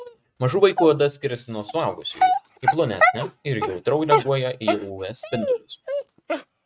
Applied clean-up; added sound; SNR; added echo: neural mask model RNNoise.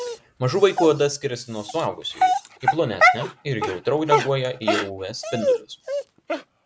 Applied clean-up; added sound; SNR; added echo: none; Dog; 0 dB; none.